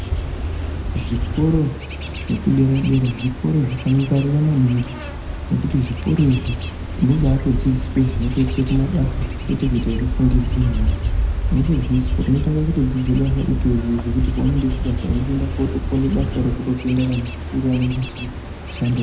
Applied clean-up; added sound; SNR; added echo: none; Wind / Bird / Insect; 3 dB; reverberation time 0.7 s.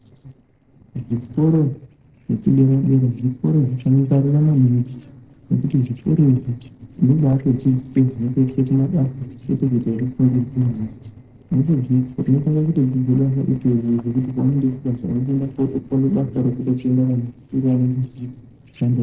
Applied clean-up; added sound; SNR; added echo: neural separator model SepFormer DNS4.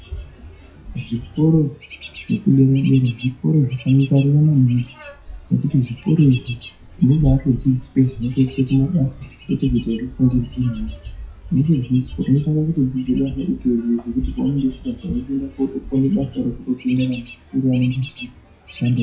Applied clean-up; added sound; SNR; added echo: classical method WPE with log-MMSE.